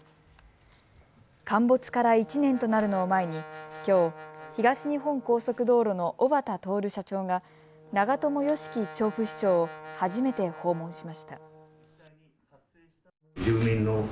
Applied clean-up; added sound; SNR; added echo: none; Brass instrument; 19 dB; none.